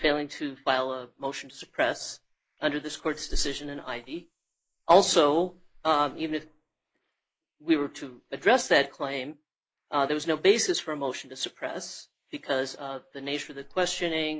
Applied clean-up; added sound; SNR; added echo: neural mask model Resemble Enhance denoiser.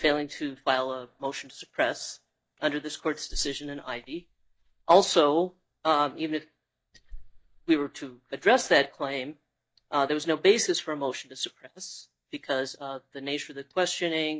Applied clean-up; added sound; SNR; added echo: neural mask model DeepFilterNet 3.